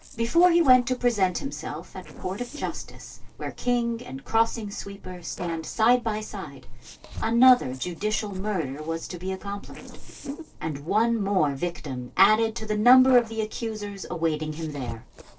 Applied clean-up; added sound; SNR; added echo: neural separator model SepFormer DNS4.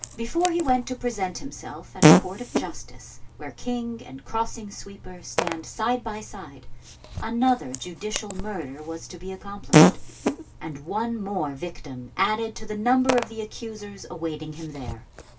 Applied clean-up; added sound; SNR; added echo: none; Fart; -1 dB; reverberation time 0.2 s.